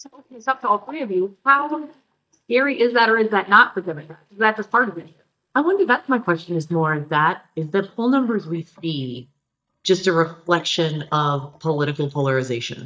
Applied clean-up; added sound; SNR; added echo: neural mask model DeepFilterNet 3.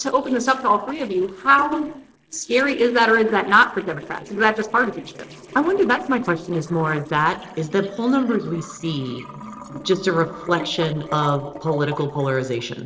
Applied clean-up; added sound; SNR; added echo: neural separator model SepFormer DNS4.